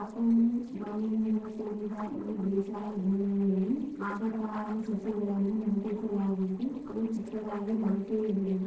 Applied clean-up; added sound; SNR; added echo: neural separator model SepFormer DNS4.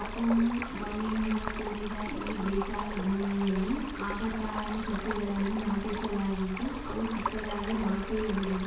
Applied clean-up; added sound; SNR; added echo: none; Stream; 5 dB; reverberation time 0.6 s.